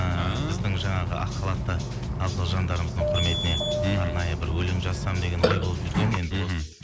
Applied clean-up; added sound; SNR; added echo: none; Burping, eructation; 2 dB; none.